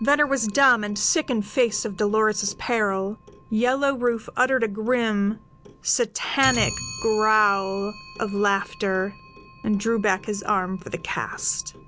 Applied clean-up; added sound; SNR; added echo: none; Clock; 16 dB; none.